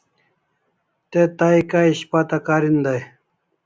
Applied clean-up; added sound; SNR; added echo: none; none; none; none.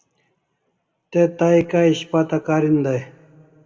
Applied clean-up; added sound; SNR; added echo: none; none; none; reverberation time 1.5 s.